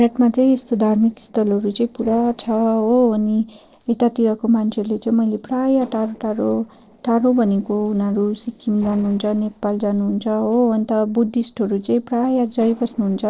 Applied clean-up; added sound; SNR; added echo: neural separator model SepFormer DNS4.